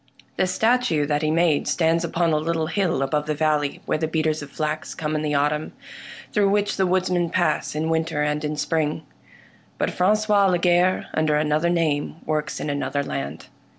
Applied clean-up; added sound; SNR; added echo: none; none; none; none.